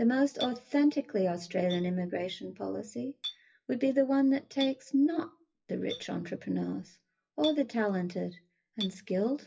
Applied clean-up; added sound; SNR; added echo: classical method WPE with log-MMSE.